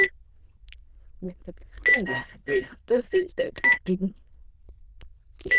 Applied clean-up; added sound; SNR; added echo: neural diffusion model UNIVERSE++.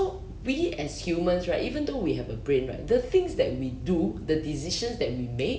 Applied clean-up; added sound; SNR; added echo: none; none; none; none.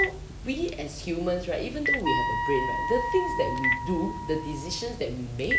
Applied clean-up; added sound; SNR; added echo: none; Telephone + Wind instrument, woodwind instrument; 1 dB; none.